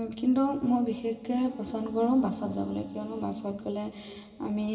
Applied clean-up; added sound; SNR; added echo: none; Wind instrument, woodwind instrument; 16 dB; reverberation time 2.3 s.